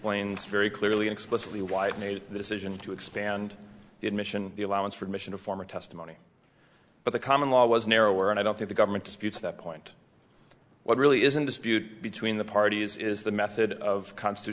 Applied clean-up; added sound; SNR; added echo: none; none; none; none.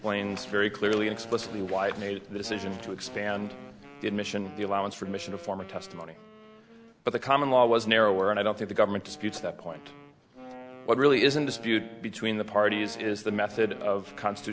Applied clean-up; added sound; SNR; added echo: none; Wind instrument, woodwind instrument; 18 dB; none.